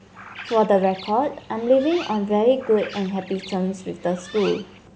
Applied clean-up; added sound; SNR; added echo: none; Bird; 18 dB; none.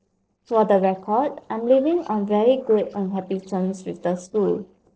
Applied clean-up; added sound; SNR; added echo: neural separator model SepFormer DNS4.